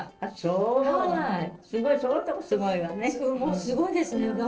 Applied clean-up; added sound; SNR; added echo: neural separator model SepFormer DNS4.